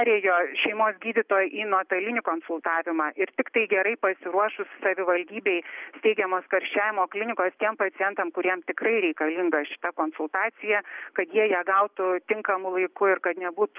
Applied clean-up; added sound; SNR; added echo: none; none; none; none.